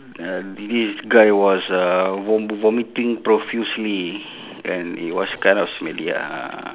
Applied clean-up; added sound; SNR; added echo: none; none; none; none.